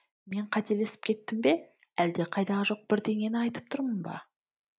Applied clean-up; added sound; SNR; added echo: none; none; none; none.